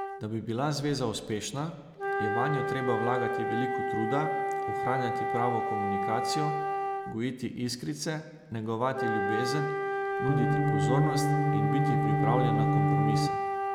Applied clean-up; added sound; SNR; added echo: none; Wind instrument, woodwind instrument + Organ; -4 dB; none.